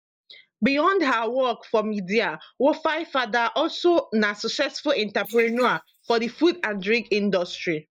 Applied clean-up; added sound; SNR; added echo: neural mask model Resemble Enhance denoiser.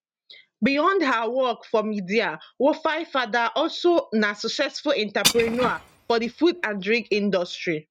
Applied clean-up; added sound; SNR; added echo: neural mask model RNNoise.